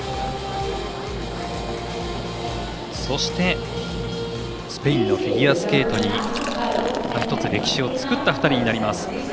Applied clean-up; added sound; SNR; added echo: none; Liquid; 11 dB; none.